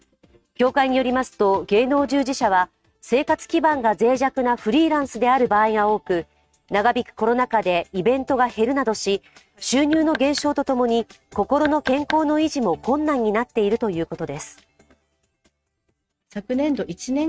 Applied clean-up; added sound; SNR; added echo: neural mask model RNNoise.